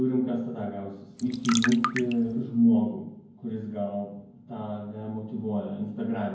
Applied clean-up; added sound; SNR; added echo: none; Trickle, dribble; 6 dB; reverberation time 0.9 s.